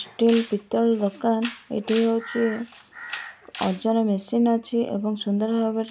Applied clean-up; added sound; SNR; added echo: none; Camera; 16 dB; none.